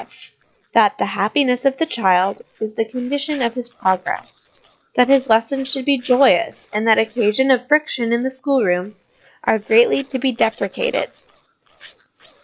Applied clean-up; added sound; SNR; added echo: neural separator model SepFormer DNS4.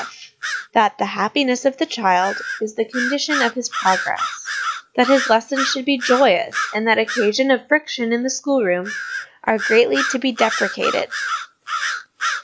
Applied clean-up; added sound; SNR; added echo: none; Bird vocalization, bird call, bird song; 7 dB; none.